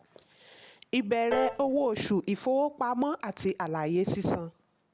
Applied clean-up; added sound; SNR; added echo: none; Piano; 9 dB; none.